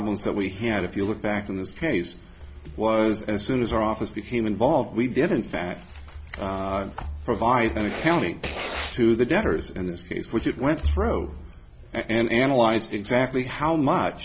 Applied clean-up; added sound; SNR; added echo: none; Writing; 9 dB; none.